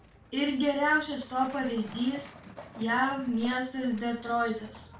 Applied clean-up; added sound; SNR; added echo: none; Truck; 18 dB; reverberation time 0.3 s.